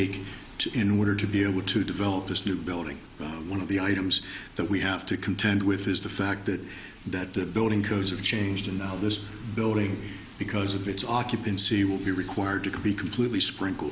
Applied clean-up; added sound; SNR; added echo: none; none; none; none.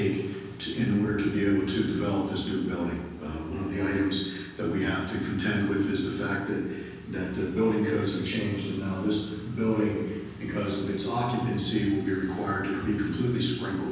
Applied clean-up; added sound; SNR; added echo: none; none; none; reverberation time 1.1 s.